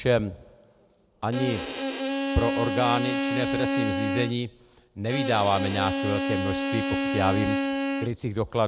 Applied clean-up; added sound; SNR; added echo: none; Bowed string instrument; 1 dB; none.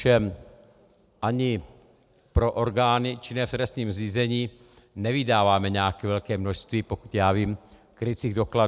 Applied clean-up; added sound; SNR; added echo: none; none; none; none.